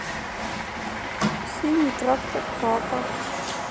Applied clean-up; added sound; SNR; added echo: none; Water tap, faucet + Train; 1 dB; none.